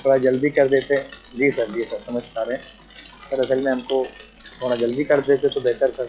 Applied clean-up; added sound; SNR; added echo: classical method log-MMSE.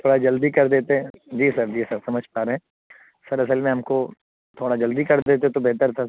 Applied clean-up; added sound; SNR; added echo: none; none; none; none.